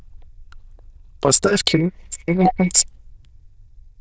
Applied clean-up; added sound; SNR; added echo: neural diffusion model UNIVERSE++.